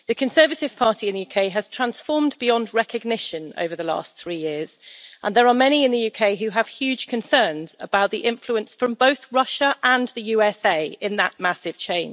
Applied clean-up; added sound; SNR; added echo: none; none; none; none.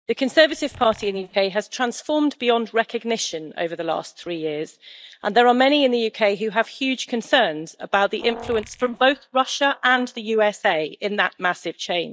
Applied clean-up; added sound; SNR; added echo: neural mask model DeepFilterNet 3.